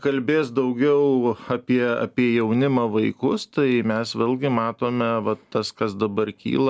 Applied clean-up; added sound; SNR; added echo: none; none; none; none.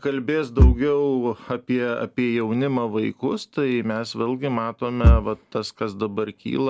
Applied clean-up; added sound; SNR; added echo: none; Bass drum / Thump, thud; 1 dB; none.